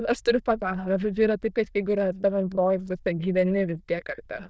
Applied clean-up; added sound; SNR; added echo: neural diffusion model UNIVERSE++.